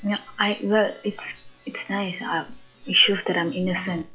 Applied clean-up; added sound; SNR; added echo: classical method log-MMSE.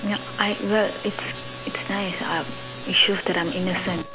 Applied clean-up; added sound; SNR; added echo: none; Wind instrument, woodwind instrument; 18 dB; none.